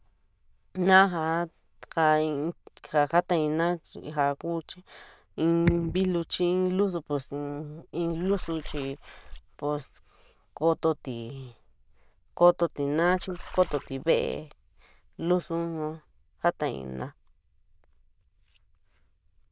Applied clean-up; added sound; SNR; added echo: neural diffusion model UNIVERSE++.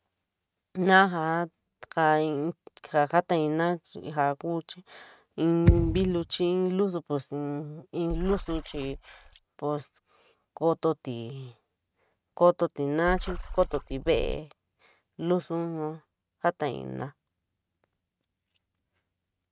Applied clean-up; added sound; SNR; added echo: neural mask model RNNoise.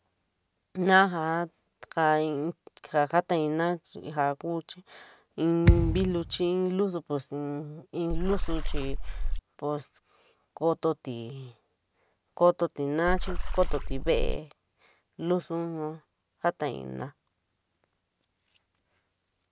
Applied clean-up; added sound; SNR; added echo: none; Thump, thud + Water / Splash, splatter; -4 dB; none.